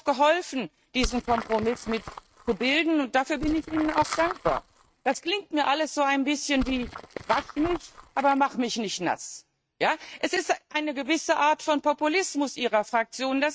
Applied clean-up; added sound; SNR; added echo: neural mask model RNNoise.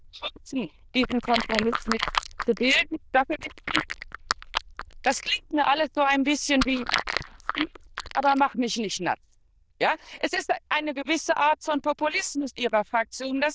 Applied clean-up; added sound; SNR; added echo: neural diffusion model UNIVERSE++.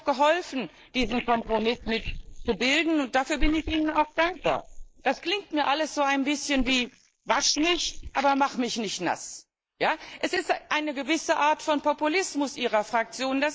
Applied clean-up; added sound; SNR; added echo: neural mask model Resemble Enhance denoiser.